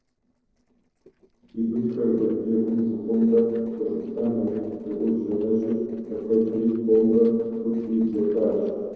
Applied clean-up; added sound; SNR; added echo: neural separator model SepFormer DNS4.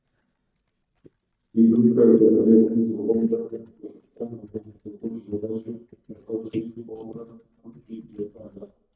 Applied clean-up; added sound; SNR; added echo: neural mask model DeepFilterNet 3.